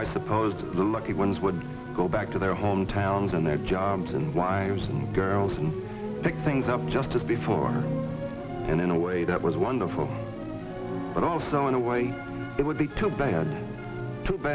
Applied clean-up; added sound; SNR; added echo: none; none; none; none.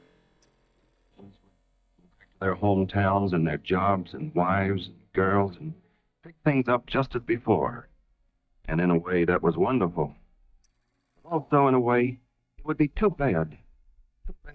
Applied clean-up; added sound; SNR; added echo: neural mask model DeepFilterNet 3.